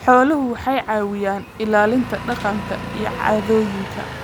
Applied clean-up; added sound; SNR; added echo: none; Engine; 12 dB; none.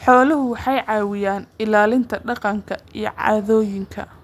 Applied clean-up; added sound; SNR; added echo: none; none; none; none.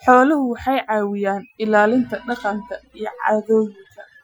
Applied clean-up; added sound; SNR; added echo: classical method Wiener filter.